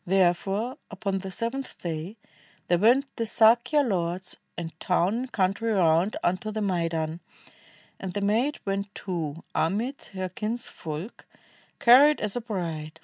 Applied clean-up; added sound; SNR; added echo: none; none; none; none.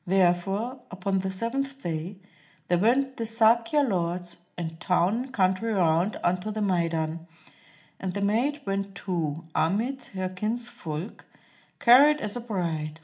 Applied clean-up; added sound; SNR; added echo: none; none; none; reverberation time 0.4 s.